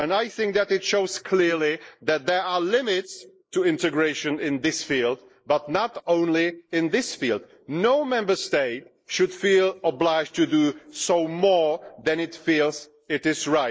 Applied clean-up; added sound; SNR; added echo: neural mask model Resemble Enhance denoiser.